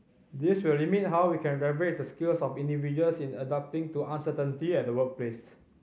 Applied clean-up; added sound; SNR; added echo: none; none; none; none.